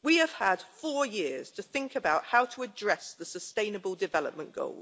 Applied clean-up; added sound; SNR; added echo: none; none; none; none.